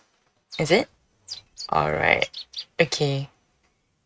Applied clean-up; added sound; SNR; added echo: neural mask model RNNoise.